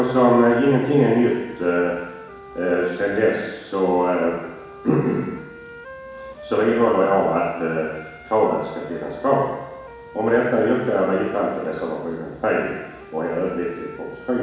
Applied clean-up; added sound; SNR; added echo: none; Wind instrument, woodwind instrument; 19 dB; reverberation time 1.1 s.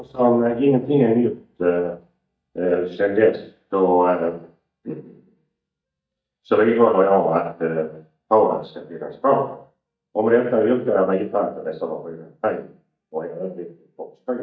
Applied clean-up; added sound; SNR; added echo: neural mask model DeepFilterNet 3.